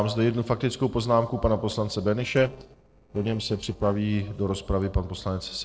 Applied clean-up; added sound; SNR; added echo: neural separator model SepFormer DNS4.